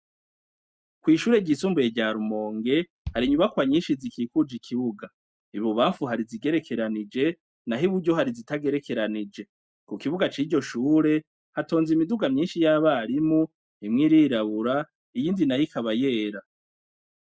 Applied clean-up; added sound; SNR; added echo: neural mask model RNNoise.